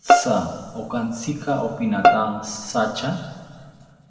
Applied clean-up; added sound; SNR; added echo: none; Bowed string instrument; -2 dB; reverberation time 2.1 s.